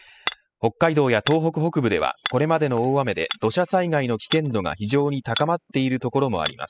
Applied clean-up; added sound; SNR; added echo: classical method spectral subtraction.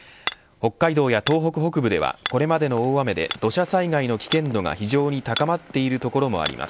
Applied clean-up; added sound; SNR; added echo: none; Hammer; 13 dB; none.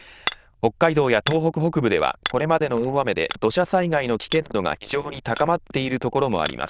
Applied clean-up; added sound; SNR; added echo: neural diffusion model UNIVERSE++.